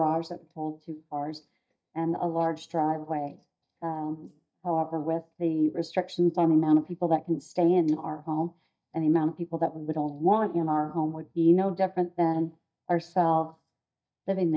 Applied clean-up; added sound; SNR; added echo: neural mask model DeepFilterNet 3.